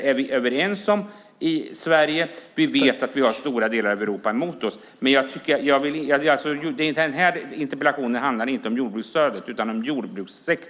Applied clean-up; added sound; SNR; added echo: none; none; none; none.